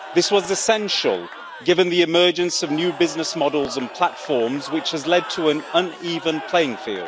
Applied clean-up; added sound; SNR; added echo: none; Crowd / Cheering; 14 dB; none.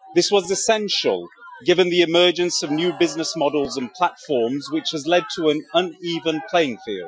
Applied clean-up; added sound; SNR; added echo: classical method Wiener filter.